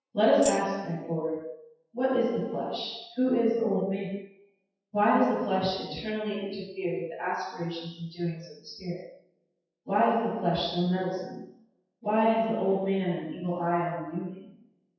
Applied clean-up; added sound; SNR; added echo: classical method WPE with log-MMSE.